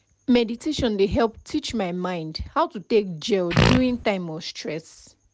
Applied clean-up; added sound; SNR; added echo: none; Fart; -4 dB; none.